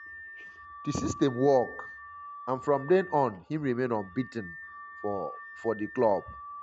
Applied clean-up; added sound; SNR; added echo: none; Alarm / Car; 15 dB; none.